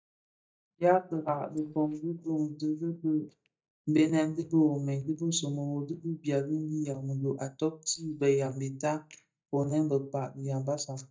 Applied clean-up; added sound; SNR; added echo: neural mask model DeepFilterNet 3.